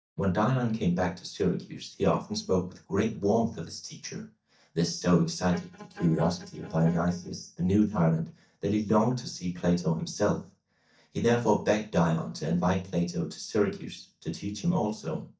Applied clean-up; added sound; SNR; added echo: neural mask model DeepFilterNet 3.